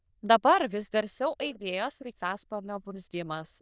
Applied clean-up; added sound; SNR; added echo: neural diffusion model UNIVERSE++.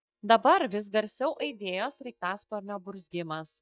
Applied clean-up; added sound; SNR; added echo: neural mask model DeepFilterNet 3.